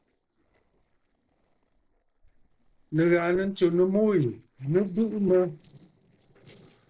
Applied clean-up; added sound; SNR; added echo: neural separator model SepFormer DNS4.